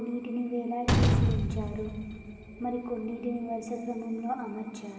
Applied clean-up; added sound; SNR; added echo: none; Slam; -3 dB; reverberation time 2.7 s.